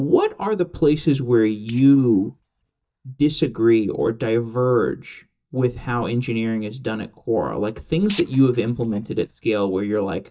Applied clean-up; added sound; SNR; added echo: neural mask model DeepFilterNet 3.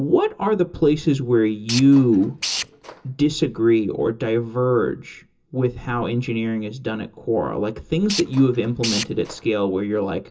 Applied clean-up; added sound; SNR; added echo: none; Tools; 11 dB; reverberation time 0.2 s.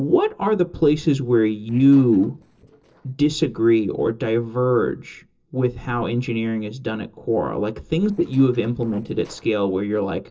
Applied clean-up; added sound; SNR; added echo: neural separator model SepFormer DNS4.